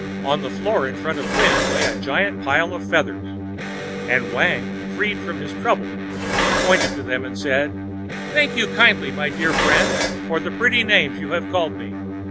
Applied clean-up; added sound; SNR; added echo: none; Dishes, pots, and pans + Electric guitar; 2 dB; none.